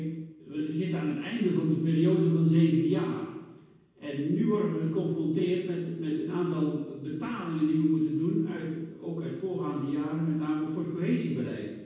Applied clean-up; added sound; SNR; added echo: none; none; none; reverberation time 1.2 s.